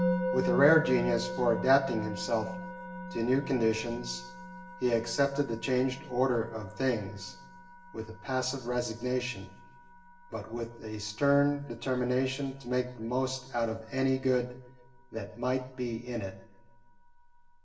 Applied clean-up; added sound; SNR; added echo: none; Musical instrument; 9 dB; reverberation time 0.7 s.